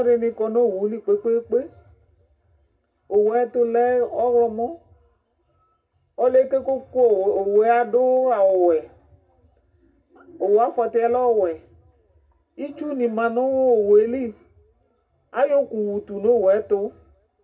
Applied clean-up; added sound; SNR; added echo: none; none; none; reverberation time 0.2 s.